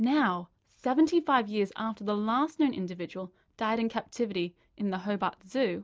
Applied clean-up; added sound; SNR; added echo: none; none; none; none.